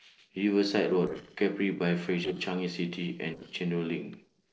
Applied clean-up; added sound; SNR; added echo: neural separator model SepFormer DNS4.